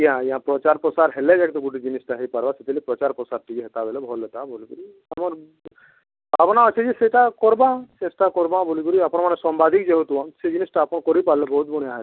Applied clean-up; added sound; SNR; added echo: none; none; none; none.